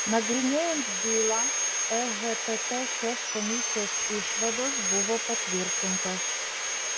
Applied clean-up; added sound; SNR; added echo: none; Sawing; -3 dB; none.